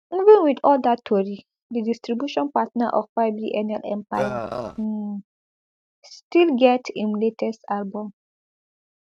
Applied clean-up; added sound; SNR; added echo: neural mask model RNNoise.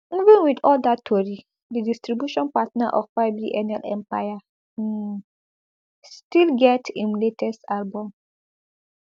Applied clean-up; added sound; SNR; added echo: none; none; none; none.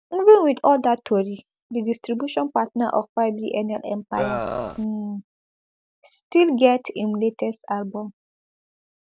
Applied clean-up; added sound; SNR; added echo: none; Burping, eructation; 4 dB; none.